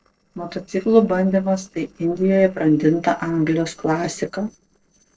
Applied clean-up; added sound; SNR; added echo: neural separator model SepFormer DNS4.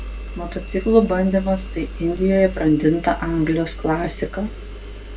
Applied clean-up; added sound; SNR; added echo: none; Engine; 11 dB; reverberation time 0.2 s.